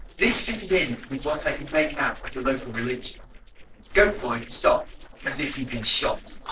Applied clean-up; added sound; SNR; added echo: neural separator model SepFormer DNS4.